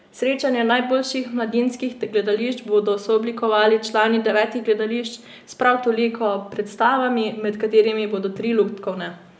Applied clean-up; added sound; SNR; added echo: none; none; none; none.